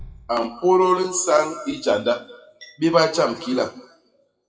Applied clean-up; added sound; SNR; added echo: classical method WPE with log-MMSE.